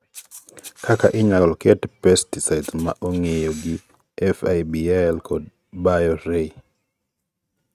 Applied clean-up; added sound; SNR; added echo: neural mask model RNNoise.